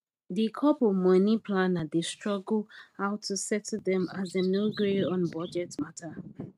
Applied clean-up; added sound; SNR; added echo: neural mask model RNNoise.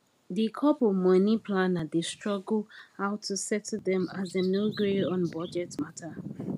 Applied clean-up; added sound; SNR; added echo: none; Bird vocalization, bird call, bird song; 16 dB; none.